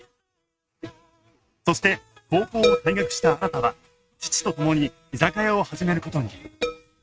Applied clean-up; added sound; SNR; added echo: neural mask model RNNoise.